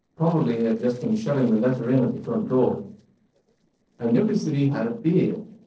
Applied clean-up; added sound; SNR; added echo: neural separator model SepFormer DNS4.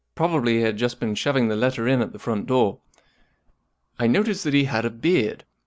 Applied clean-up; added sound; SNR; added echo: none; none; none; none.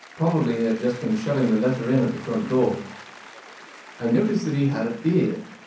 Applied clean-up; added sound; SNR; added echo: none; Applause / Cheering; 19 dB; reverberation time 0.6 s.